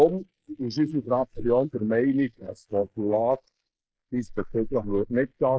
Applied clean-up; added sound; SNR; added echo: neural mask model Resemble Enhance denoiser.